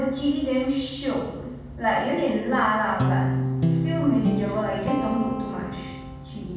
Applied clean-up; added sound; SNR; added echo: none; Guitar; 3 dB; reverberation time 1.2 s.